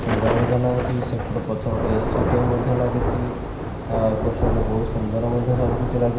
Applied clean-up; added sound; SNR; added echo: none; Thunder / Rain; 1 dB; reverberation time 0.9 s.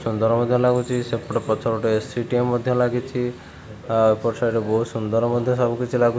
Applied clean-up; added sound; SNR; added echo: none; none; none; none.